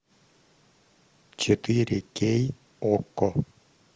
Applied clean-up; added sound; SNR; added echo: none; none; none; none.